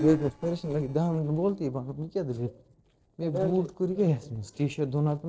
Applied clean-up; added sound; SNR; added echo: neural separator model SepFormer DNS4.